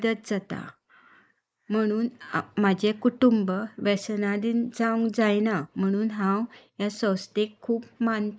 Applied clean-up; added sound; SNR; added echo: neural mask model Resemble Enhance denoiser.